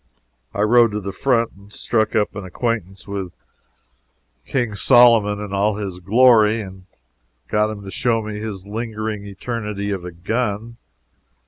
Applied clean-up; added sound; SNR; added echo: none; none; none; none.